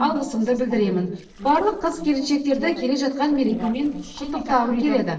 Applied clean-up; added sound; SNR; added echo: neural separator model SepFormer DNS4.